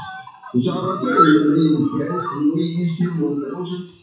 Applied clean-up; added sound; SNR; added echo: classical method WPE with log-MMSE.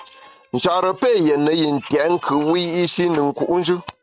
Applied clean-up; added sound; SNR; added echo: none; none; none; none.